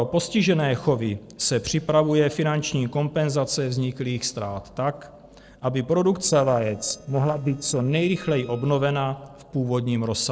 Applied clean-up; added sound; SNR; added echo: neural separator model SepFormer DNS4.